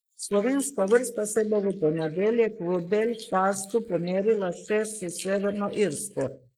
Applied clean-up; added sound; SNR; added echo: neural mask model Resemble Enhance denoiser.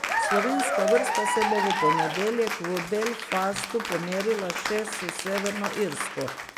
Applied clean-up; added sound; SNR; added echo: none; Applause / Cheering; 0 dB; none.